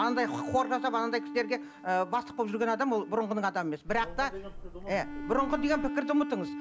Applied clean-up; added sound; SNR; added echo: none; Tick-tock + Bowed string instrument; 8 dB; none.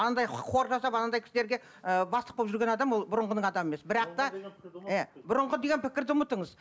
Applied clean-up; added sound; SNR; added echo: none; none; none; none.